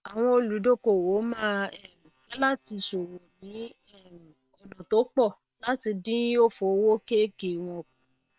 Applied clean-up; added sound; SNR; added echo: neural separator model SepFormer WHAM!.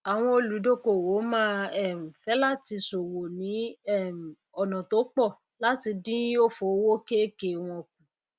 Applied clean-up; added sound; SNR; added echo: none; none; none; none.